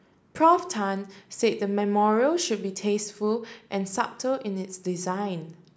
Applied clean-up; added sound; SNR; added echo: none; none; none; none.